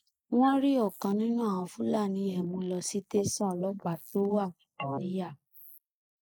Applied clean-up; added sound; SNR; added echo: neural mask model Resemble Enhance denoiser.